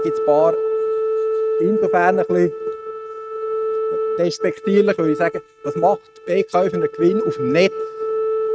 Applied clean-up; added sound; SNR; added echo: neural mask model RNNoise.